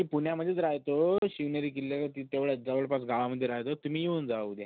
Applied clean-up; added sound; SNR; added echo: none; none; none; none.